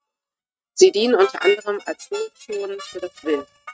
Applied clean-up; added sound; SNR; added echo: neural mask model RNNoise.